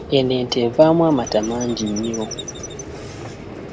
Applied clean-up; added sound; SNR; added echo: none; Vehicle + Chirp, tweet; 12 dB; none.